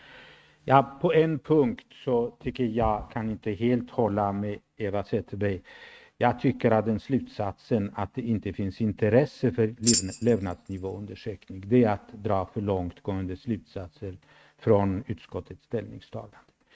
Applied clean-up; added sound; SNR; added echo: neural mask model RNNoise.